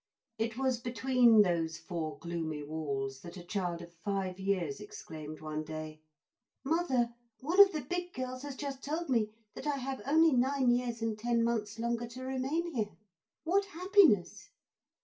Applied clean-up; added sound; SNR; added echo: none; none; none; reverberation time 0.2 s.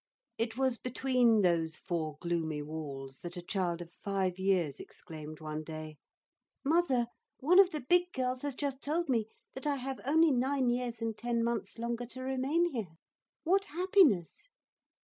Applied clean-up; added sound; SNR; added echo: none; none; none; none.